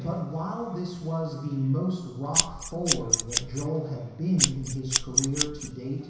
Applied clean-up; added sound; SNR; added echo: none; Scissors; -3 dB; reverberation time 1.0 s.